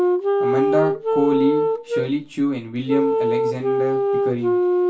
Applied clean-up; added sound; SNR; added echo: none; Wind instrument, woodwind instrument; -4 dB; reverberation time 0.2 s.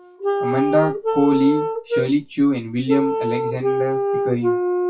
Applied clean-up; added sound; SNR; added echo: classical method WPE with log-MMSE.